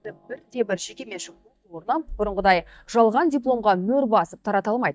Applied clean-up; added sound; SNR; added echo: neural mask model DeepFilterNet 3.